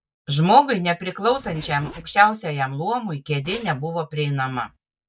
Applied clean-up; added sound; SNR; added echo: neural mask model DeepFilterNet 3.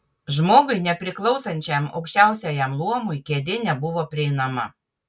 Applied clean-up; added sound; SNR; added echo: none; none; none; none.